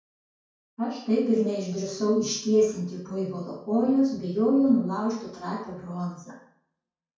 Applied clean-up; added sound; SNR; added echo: none; none; none; reverberation time 0.5 s.